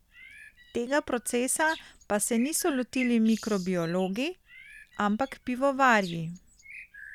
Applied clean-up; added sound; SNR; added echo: none; Bird; 19 dB; none.